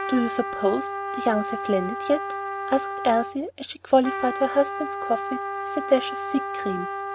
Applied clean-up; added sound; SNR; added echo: none; Trumpet; 5 dB; none.